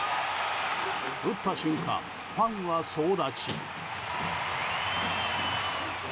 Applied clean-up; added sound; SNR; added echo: none; Sliding door; 12 dB; none.